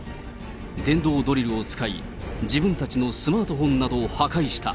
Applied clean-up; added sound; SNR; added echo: none; none; none; none.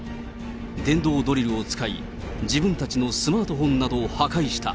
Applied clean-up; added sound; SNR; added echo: none; Brass instrument; 14 dB; none.